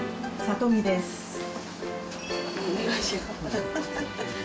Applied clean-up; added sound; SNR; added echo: none; Acoustic guitar / Strum; 15 dB; none.